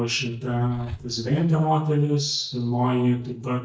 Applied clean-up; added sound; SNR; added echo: neural mask model DeepFilterNet 3.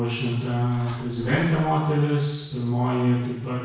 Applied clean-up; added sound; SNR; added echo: neural separator model SepFormer DNS4.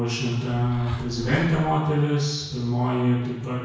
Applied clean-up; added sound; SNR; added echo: none; Bird; 15 dB; reverberation time 1.0 s.